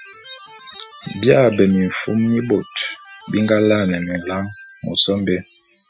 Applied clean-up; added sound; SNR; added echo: classical method Wiener filter.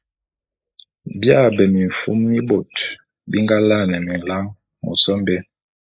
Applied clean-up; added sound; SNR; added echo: neural mask model Resemble Enhance denoiser.